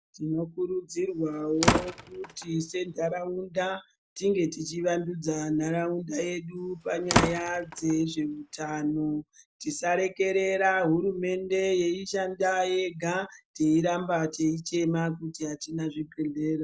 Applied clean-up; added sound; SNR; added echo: none; Slam; 2 dB; none.